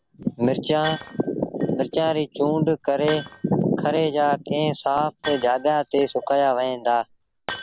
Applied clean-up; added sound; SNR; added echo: none; Shatter; 17 dB; none.